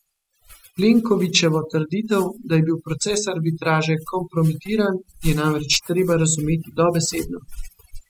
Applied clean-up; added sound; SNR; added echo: classical method spectral subtraction.